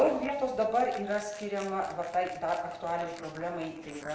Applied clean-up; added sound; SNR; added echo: neural mask model Resemble Enhance denoiser.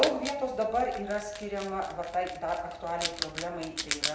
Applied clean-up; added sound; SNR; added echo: none; Wild animals; 6 dB; none.